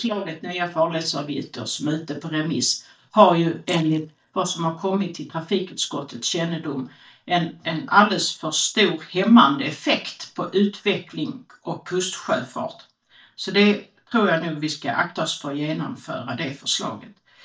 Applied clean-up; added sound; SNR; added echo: neural mask model DeepFilterNet 3.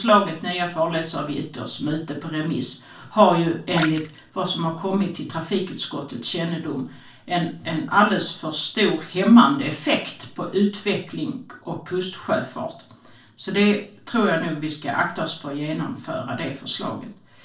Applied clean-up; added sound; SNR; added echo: neural separator model SepFormer DNS4.